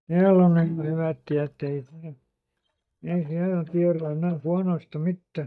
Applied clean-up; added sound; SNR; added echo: neural mask model DeepFilterNet 3.